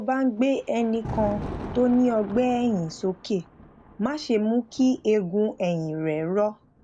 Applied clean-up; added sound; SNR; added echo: none; Thunder; 15 dB; none.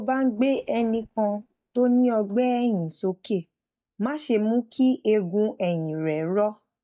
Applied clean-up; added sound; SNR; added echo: neural mask model DeepFilterNet 3.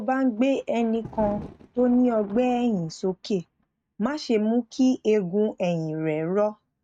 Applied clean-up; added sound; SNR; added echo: neural mask model RNNoise.